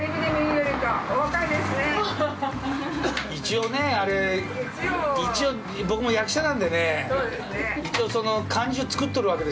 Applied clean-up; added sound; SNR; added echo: none; none; none; none.